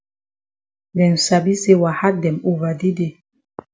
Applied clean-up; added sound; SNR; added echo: none; none; none; none.